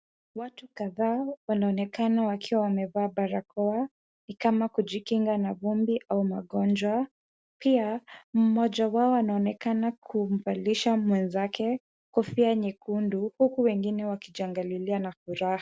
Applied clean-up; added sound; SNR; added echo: none; none; none; none.